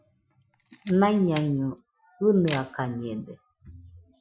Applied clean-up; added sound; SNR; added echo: classical method Wiener filter.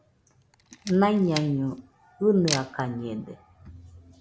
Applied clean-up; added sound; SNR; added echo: none; Camera; 12 dB; none.